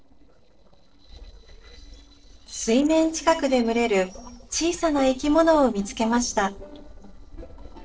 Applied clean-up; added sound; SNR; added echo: neural separator model SepFormer DNS4.